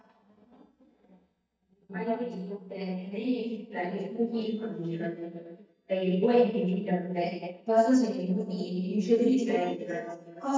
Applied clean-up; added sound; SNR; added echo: neural mask model DeepFilterNet 3.